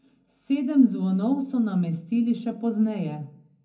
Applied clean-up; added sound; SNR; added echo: none; none; none; reverberation time 0.3 s.